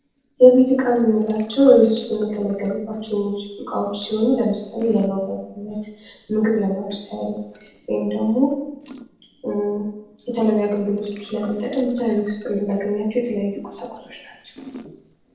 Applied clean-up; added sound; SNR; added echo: neural separator model SepFormer DNS4.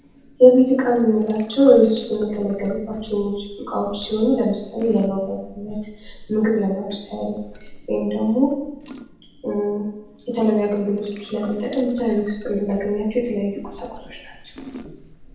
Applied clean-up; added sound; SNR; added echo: none; Drip / Sink (filling or washing) / Water tap, faucet; 20 dB; reverberation time 0.8 s.